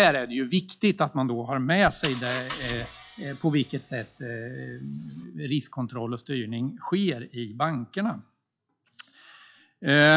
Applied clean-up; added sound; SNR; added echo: classical method log-MMSE.